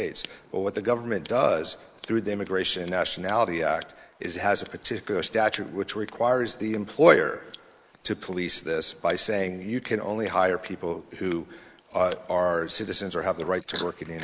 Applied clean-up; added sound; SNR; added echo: neural mask model Resemble Enhance denoiser.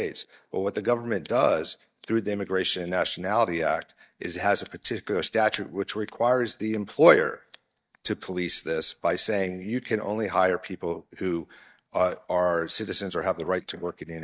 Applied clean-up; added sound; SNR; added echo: neural mask model DeepFilterNet 3.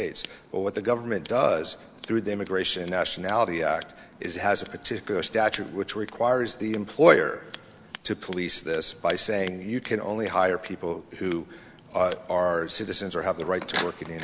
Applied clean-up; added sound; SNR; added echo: none; Scissors; 17 dB; none.